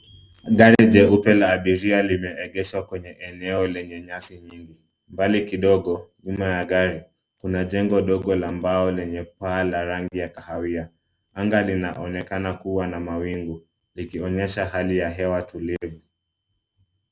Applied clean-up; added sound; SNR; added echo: none; none; none; none.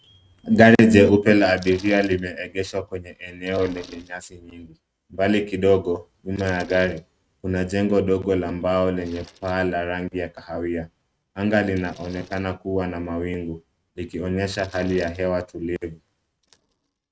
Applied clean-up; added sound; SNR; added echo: neural mask model RNNoise.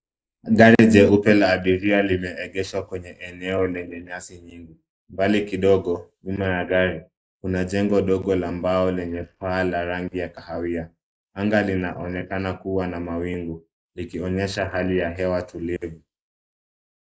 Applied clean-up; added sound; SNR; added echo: neural mask model Resemble Enhance denoiser.